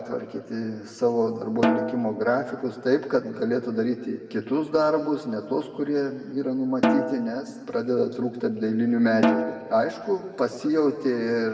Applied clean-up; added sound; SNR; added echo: none; Snare drum; 4 dB; reverberation time 1.7 s.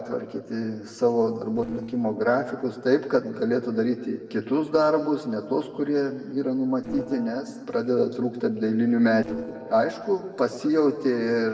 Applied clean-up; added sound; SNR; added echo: neural separator model SepFormer DNS4.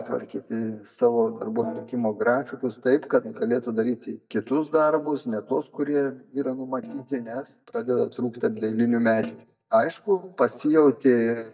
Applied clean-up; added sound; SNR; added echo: neural mask model DeepFilterNet 3.